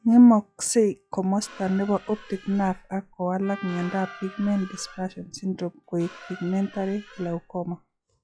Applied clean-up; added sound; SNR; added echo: classical method log-MMSE.